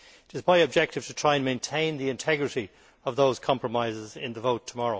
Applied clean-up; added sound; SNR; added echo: none; none; none; none.